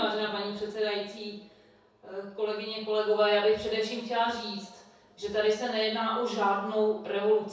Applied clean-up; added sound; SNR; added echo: none; none; none; reverberation time 0.6 s.